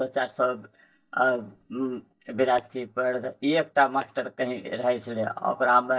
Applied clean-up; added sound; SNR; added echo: neural mask model DeepFilterNet 3.